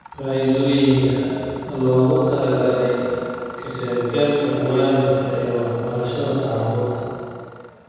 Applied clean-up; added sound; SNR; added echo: none; Mechanisms; 18 dB; reverberation time 2.1 s.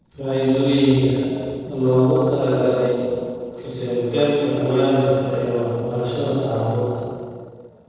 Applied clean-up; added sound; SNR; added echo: neural separator model SepFormer DNS4.